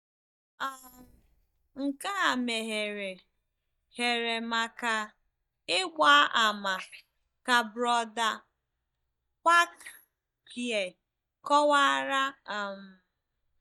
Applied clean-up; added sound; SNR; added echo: neural mask model DeepFilterNet 3.